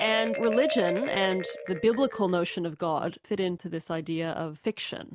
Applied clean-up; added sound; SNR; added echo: none; Marimba, xylophone; 8 dB; none.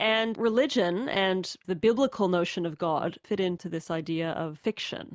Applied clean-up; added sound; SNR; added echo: none; none; none; none.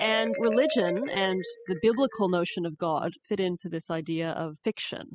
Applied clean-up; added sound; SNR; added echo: classical method spectral subtraction.